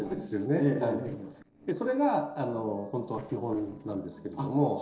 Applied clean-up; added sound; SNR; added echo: neural separator model SepFormer DNS4.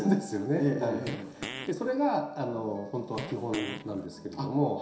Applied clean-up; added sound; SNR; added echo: none; Fart; 10 dB; reverberation time 0.7 s.